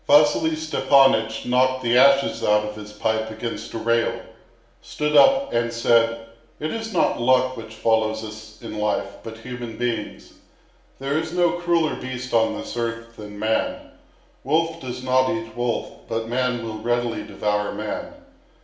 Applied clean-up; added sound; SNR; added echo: none; none; none; reverberation time 0.7 s.